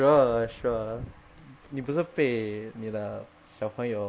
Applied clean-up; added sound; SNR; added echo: none; none; none; none.